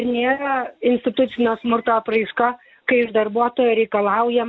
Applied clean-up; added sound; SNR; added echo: none; none; none; none.